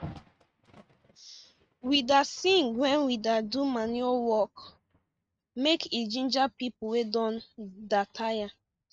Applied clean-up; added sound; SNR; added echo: neural mask model RNNoise.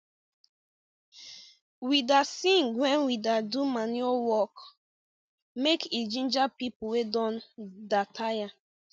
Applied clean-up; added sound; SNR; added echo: none; none; none; none.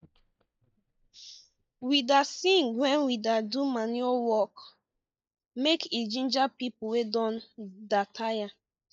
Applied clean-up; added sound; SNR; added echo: neural mask model DeepFilterNet 3.